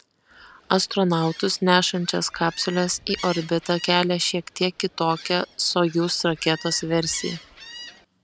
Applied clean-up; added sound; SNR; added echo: none; Gull, seagull; 18 dB; none.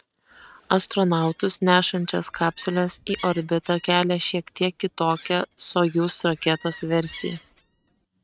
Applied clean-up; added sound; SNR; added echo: neural mask model RNNoise.